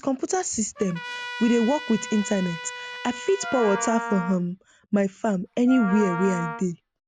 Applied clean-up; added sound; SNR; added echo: none; Wind instrument, woodwind instrument + Trumpet; 9 dB; none.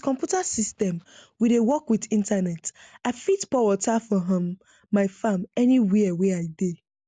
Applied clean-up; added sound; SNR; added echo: none; none; none; none.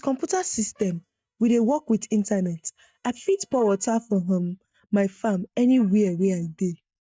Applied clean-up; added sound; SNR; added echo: neural mask model DeepFilterNet 3.